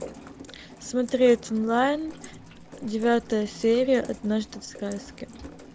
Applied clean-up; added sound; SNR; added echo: none; Rain; 17 dB; none.